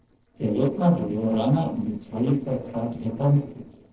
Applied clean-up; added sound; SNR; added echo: neural separator model SepFormer DNS4.